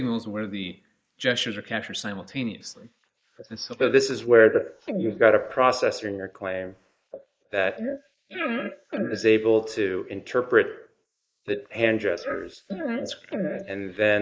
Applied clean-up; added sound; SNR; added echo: neural mask model Resemble Enhance denoiser.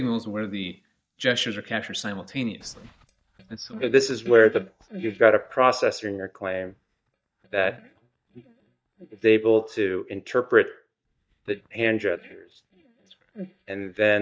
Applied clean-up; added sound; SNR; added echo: neural mask model DeepFilterNet 3.